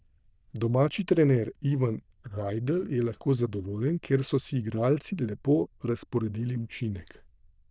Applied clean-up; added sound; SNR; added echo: neural diffusion model UNIVERSE++.